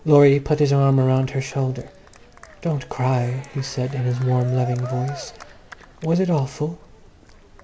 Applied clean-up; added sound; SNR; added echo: none; Cheering; 20 dB; none.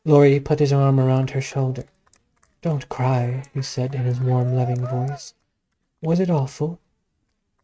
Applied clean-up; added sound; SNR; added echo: neural mask model RNNoise.